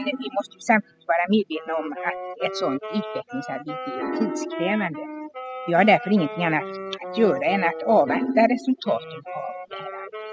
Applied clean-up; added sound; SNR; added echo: classical method spectral subtraction.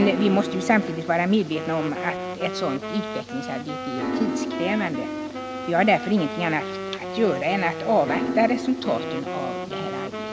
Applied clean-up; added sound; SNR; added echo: none; Wind instrument, woodwind instrument + Piano; 5 dB; none.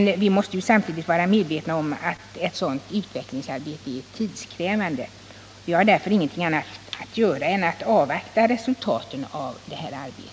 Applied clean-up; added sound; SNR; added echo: none; none; none; none.